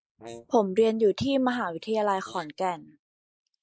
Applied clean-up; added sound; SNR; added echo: neural mask model Resemble Enhance denoiser.